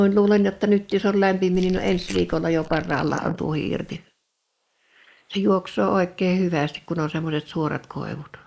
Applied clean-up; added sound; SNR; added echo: neural mask model Resemble Enhance denoiser.